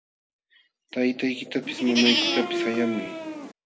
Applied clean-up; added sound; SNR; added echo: none; Livestock, farm animals, working animals; -1 dB; none.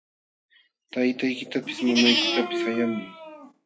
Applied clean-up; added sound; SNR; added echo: classical method log-MMSE.